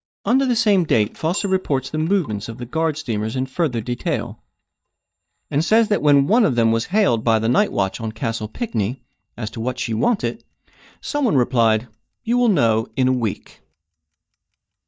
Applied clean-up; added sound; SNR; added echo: neural mask model DeepFilterNet 3.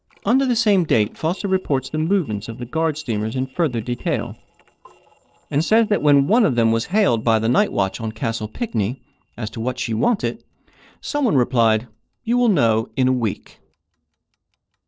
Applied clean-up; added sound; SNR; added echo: neural separator model SepFormer DNS4.